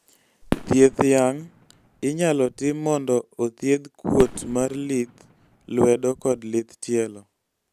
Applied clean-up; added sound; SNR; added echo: none; Fireworks; 12 dB; none.